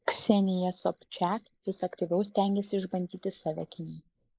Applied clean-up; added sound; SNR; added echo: neural mask model Resemble Enhance denoiser.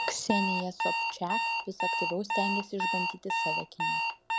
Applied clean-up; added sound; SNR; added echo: none; Alarm; -4 dB; none.